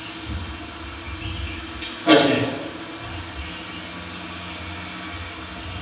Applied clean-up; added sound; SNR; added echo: neural separator model SepFormer DNS4.